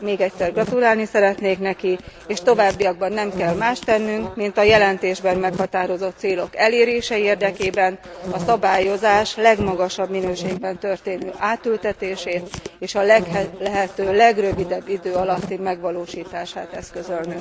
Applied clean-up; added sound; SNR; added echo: none; Insect; 13 dB; none.